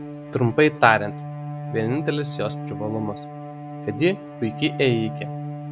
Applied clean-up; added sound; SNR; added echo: none; Bowed string instrument; 9 dB; none.